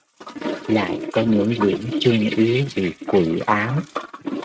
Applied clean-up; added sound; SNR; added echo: neural mask model RNNoise.